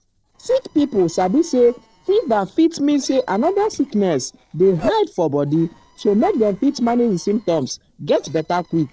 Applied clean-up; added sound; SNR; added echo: neural separator model SepFormer DNS4.